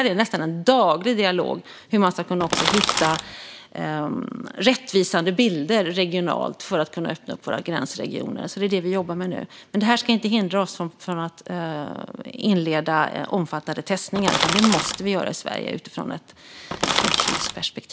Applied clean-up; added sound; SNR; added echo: none; Crackle; 0 dB; none.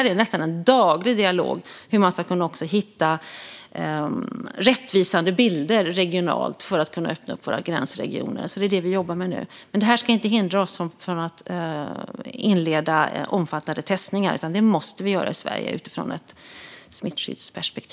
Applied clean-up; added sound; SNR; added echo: none; none; none; none.